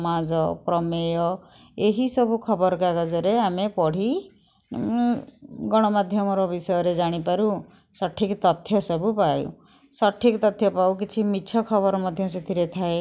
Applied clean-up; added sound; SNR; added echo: none; none; none; none.